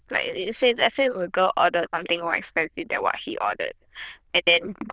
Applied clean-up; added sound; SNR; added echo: neural diffusion model UNIVERSE++.